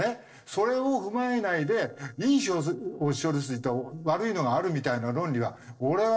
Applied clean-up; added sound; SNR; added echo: neural separator model SepFormer DNS4.